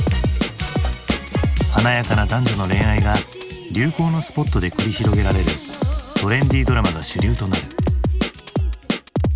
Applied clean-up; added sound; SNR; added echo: none; Drum kit; -1 dB; none.